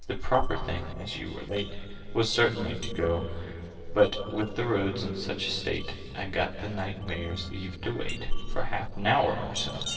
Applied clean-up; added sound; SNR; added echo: neural separator model SepFormer DNS4.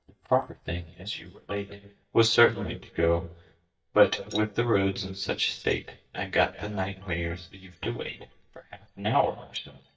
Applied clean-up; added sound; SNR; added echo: neural mask model DeepFilterNet 3.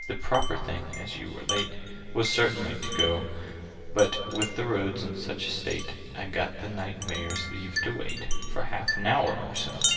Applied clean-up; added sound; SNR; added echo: none; Wind chime; 7 dB; reverberation time 2.5 s.